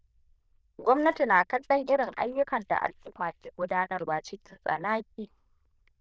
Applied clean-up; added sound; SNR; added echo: neural diffusion model UNIVERSE++.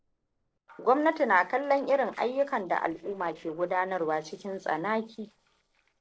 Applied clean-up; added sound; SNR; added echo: neural separator model SepFormer DNS4.